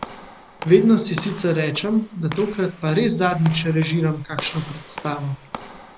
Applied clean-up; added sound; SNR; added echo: none; Walk, footsteps / Slam; 16 dB; none.